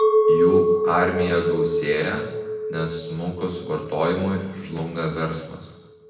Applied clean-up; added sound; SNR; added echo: none; Chink, clink; -2 dB; reverberation time 1.1 s.